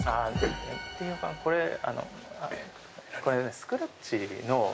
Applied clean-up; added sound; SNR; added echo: none; none; none; none.